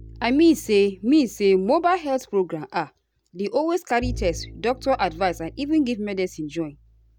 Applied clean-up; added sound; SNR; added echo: none; Bowed string instrument; 17 dB; none.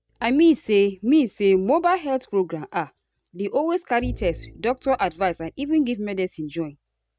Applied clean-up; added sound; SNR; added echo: neural mask model RNNoise.